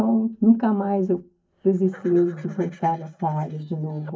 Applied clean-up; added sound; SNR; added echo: neural mask model DeepFilterNet 3.